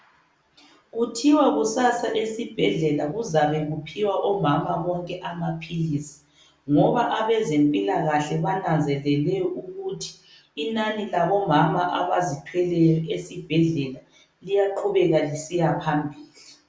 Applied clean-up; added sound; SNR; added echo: none; none; none; none.